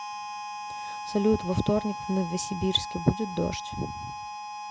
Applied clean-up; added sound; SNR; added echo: none; Harmonica; 7 dB; none.